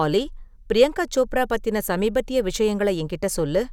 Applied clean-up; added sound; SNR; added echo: none; none; none; none.